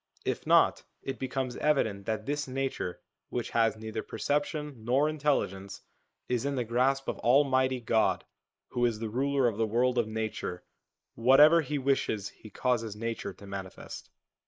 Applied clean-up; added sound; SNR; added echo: neural mask model Resemble Enhance denoiser.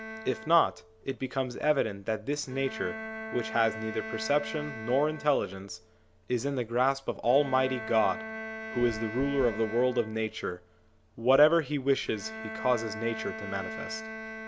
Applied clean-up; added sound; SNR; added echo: none; Bowed string instrument; 12 dB; none.